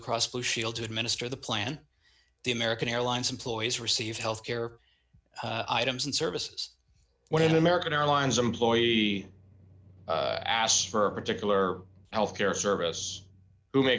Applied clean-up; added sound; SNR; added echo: none; none; none; none.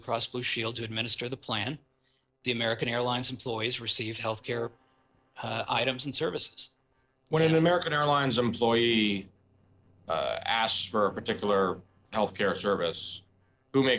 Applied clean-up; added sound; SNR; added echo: neural separator model SepFormer DNS4.